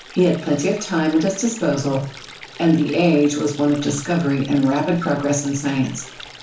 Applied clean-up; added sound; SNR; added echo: none; Stream; 20 dB; reverberation time 0.7 s.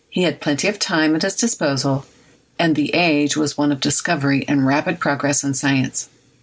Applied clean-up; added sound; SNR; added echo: none; none; none; none.